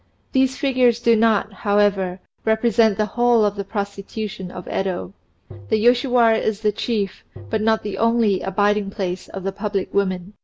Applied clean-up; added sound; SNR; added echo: none; Tap; 19 dB; none.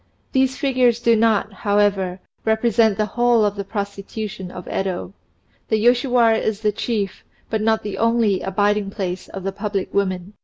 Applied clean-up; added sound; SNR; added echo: none; none; none; none.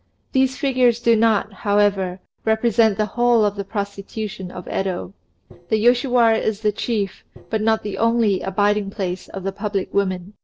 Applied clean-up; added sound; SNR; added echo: neural separator model SepFormer DNS4.